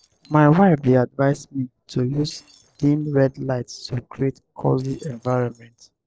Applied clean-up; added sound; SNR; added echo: neural separator model SepFormer DNS4.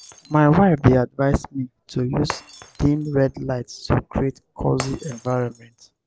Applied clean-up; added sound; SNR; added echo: none; Shatter; 20 dB; none.